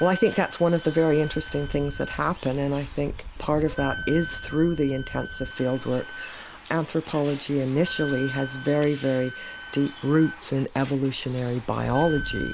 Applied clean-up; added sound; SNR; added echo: none; Bus + Wind instrument, woodwind instrument; 12 dB; none.